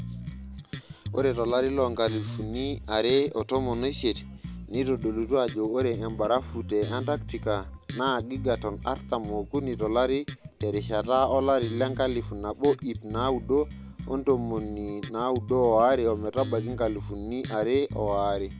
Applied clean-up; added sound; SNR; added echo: none; Bass guitar; 10 dB; none.